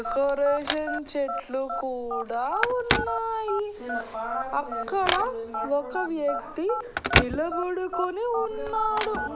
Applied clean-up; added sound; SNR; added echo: none; Telephone + Telephone; 2 dB; none.